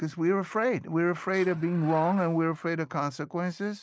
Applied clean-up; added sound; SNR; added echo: neural mask model RNNoise.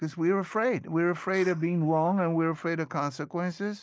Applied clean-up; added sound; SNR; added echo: neural mask model DeepFilterNet 3.